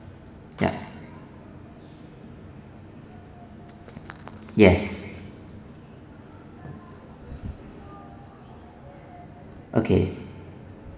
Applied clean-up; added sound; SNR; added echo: none; none; none; reverberation time 1.7 s.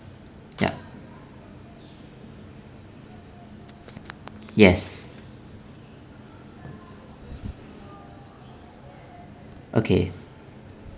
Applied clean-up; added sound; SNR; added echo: none; none; none; none.